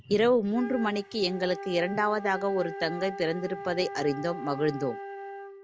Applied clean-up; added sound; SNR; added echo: none; Wind instrument, woodwind instrument; 11 dB; none.